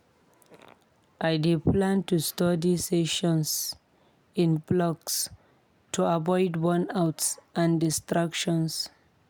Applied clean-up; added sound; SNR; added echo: none; none; none; none.